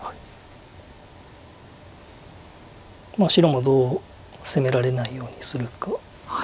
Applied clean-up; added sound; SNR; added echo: none; none; none; none.